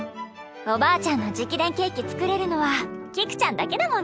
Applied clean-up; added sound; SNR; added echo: none; Engine; 18 dB; none.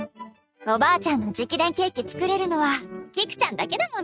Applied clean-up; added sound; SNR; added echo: neural mask model RNNoise.